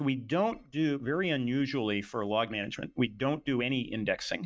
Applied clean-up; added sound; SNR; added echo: neural mask model DeepFilterNet 3.